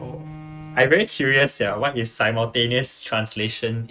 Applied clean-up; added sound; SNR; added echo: neural mask model RNNoise.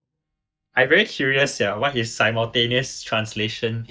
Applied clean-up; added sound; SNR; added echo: neural mask model DeepFilterNet 3.